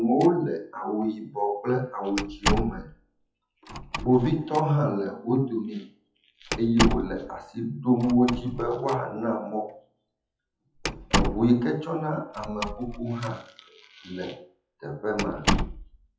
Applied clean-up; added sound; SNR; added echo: classical method WPE with log-MMSE.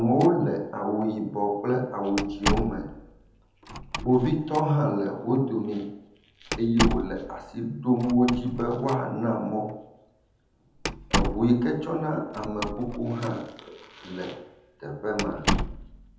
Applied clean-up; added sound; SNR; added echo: none; Slam; 6 dB; reverberation time 0.9 s.